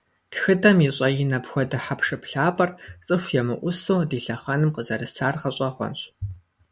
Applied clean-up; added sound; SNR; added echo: none; none; none; none.